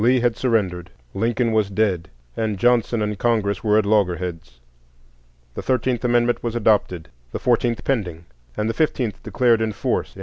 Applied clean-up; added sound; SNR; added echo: none; none; none; none.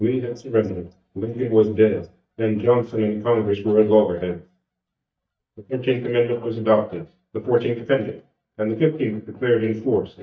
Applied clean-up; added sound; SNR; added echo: neural mask model DeepFilterNet 3.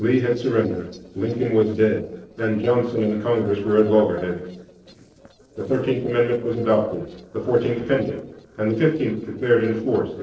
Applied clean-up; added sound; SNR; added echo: neural separator model SepFormer DNS4.